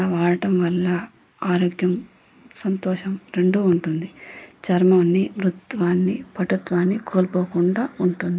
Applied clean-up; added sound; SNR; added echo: neural mask model Resemble Enhance denoiser.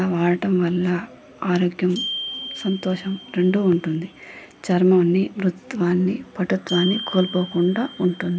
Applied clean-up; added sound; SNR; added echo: none; Glockenspiel; 15 dB; none.